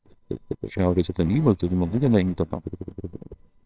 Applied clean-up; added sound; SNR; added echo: neural separator model SepFormer WHAMR!.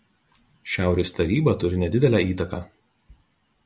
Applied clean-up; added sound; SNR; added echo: none; none; none; none.